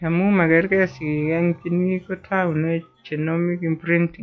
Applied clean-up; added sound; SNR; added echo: classical method log-MMSE.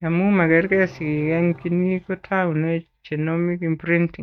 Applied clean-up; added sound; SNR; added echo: neural mask model DeepFilterNet 3.